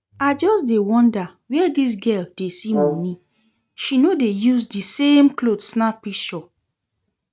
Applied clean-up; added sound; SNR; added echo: neural mask model RNNoise.